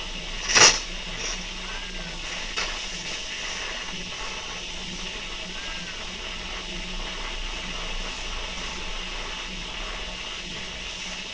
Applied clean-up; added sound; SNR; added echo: neural separator model SepFormer DNS4.